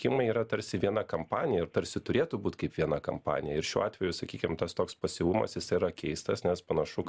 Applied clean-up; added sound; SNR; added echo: none; none; none; none.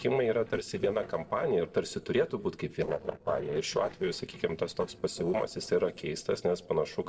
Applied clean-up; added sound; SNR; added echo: neural separator model SepFormer DNS4.